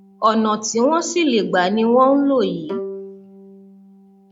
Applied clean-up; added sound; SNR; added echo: none; Bowed string instrument; 18 dB; none.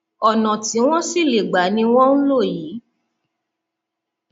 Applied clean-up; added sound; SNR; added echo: none; none; none; none.